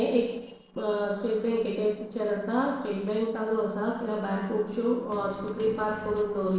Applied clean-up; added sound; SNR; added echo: neural separator model SepFormer DNS4.